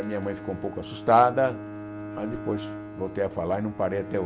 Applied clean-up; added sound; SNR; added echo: none; Bowed string instrument; 11 dB; none.